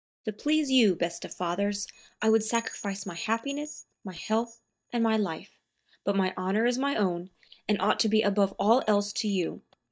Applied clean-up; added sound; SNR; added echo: neural mask model DeepFilterNet 3.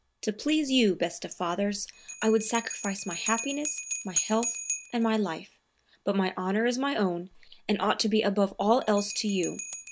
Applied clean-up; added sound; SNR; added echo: none; Bell; 11 dB; none.